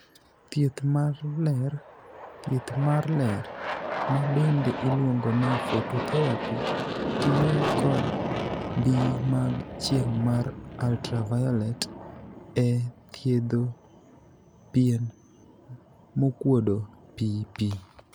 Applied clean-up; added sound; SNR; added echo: none; Aircraft; 7 dB; none.